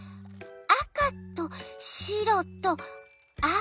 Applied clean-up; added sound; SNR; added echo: none; none; none; none.